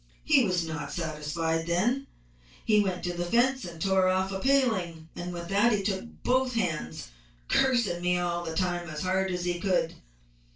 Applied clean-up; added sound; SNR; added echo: none; none; none; reverberation time 0.2 s.